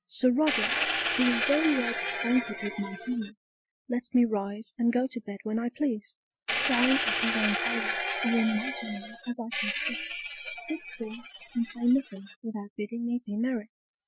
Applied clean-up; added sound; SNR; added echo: classical method Wiener filter.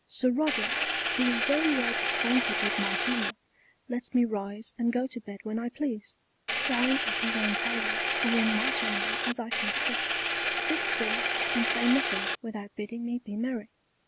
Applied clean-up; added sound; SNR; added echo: none; Engine; -2 dB; none.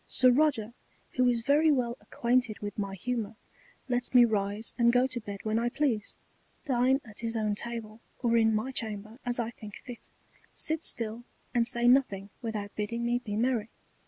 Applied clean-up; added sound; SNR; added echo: none; none; none; none.